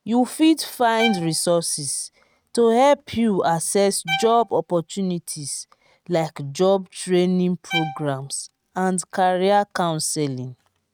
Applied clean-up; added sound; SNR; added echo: neural mask model RNNoise.